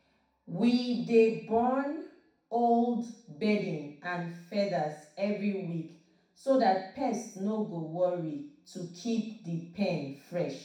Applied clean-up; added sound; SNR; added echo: none; none; none; reverberation time 0.6 s.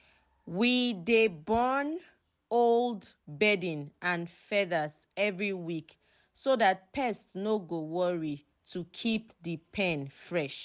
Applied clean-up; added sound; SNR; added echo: none; none; none; none.